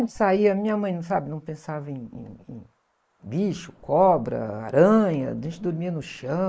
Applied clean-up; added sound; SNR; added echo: neural mask model Resemble Enhance denoiser.